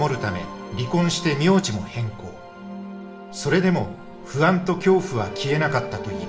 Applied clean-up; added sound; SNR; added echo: none; none; none; reverberation time 0.5 s.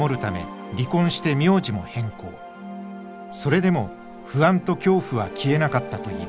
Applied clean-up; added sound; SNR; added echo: none; none; none; none.